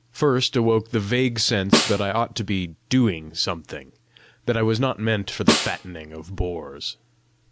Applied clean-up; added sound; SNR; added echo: none; Snare drum; 2 dB; none.